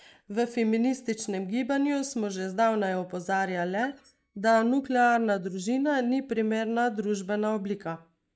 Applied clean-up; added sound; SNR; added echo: neural mask model DeepFilterNet 3.